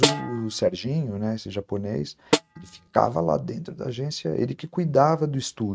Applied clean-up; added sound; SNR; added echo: neural mask model RNNoise.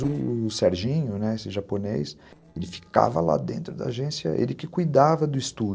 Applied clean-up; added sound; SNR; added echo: neural separator model SepFormer DNS4.